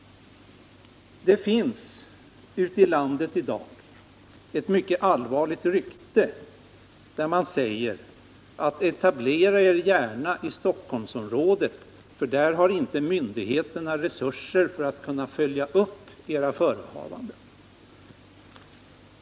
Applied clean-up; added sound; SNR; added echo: none; none; none; none.